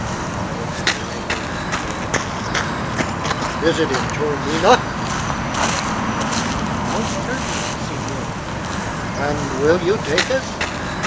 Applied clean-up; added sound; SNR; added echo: none; Walk, footsteps; -2 dB; none.